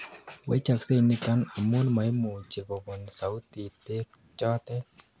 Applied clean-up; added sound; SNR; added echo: none; none; none; none.